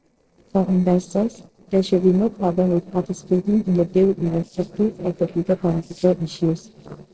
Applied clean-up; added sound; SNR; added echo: neural separator model SepFormer DNS4.